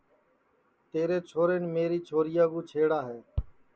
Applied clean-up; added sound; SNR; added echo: none; none; none; none.